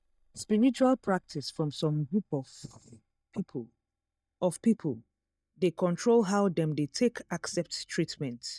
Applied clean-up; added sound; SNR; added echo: neural mask model DeepFilterNet 3.